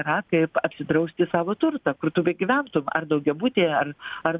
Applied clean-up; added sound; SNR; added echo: none; none; none; none.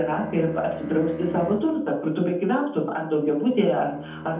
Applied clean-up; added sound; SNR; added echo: none; Bowed string instrument; 15 dB; reverberation time 0.6 s.